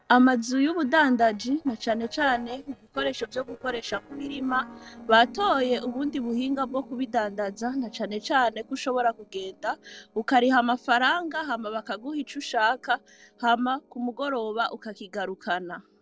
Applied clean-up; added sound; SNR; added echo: neural separator model SepFormer DNS4.